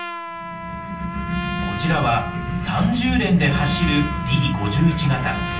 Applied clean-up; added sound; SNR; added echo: none; Trumpet; 10 dB; reverberation time 0.4 s.